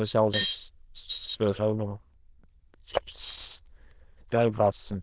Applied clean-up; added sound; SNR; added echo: neural diffusion model UNIVERSE++.